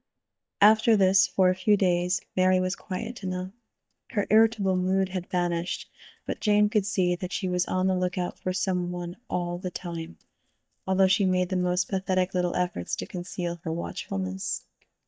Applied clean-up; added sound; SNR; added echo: neural mask model DeepFilterNet 3.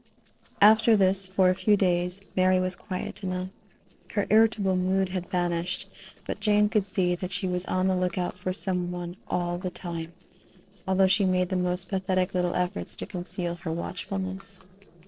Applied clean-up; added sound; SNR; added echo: neural separator model SepFormer DNS4.